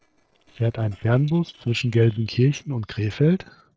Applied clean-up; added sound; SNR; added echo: neural separator model SepFormer DNS4.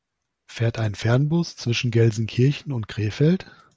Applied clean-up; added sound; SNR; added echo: none; none; none; none.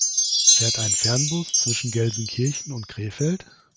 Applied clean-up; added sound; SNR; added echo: none; Wind chime; -3 dB; none.